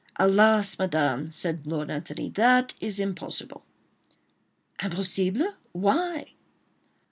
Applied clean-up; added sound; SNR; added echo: none; none; none; none.